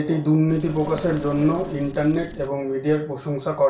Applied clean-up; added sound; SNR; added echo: none; Writing; 17 dB; reverberation time 0.2 s.